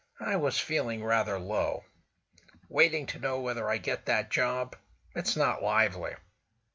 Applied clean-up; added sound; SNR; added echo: none; none; none; none.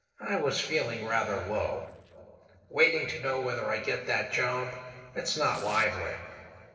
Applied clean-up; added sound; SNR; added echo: neural separator model SepFormer DNS4.